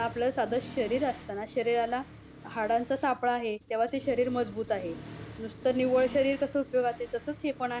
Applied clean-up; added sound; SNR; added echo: none; Accelerating, revving, vroom; 15 dB; none.